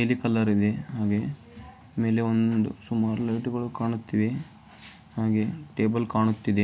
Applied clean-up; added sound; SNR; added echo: none; none; none; none.